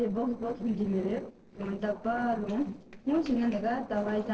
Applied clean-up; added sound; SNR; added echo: neural separator model SepFormer DNS4.